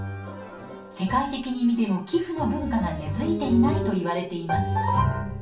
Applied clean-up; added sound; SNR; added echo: none; none; none; reverberation time 0.3 s.